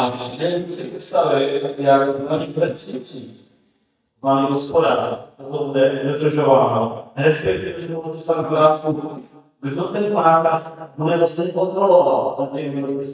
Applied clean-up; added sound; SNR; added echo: neural mask model DeepFilterNet 3.